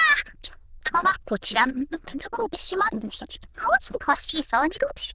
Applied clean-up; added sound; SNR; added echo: neural diffusion model UNIVERSE++.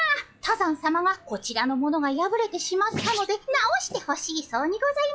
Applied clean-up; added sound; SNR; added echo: classical method log-MMSE.